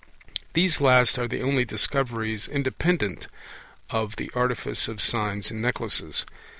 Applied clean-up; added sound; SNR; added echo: none; none; none; none.